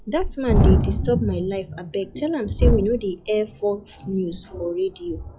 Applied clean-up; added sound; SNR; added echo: classical method log-MMSE.